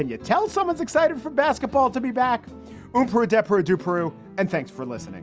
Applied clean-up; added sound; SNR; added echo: none; none; none; none.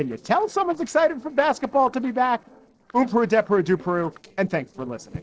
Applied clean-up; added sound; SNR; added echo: neural separator model SepFormer DNS4.